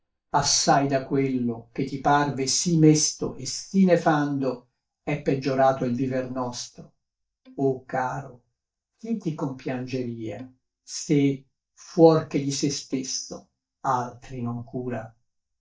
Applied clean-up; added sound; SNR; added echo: neural mask model DeepFilterNet 3.